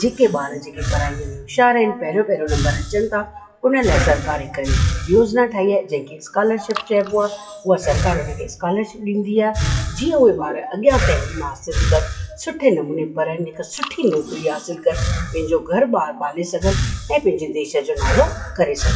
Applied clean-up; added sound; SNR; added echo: classical method WPE with log-MMSE.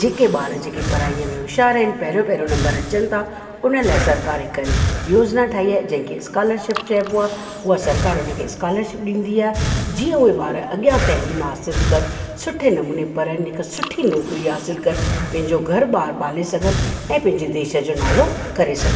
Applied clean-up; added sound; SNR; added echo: none; Breathing; 5 dB; reverberation time 2.5 s.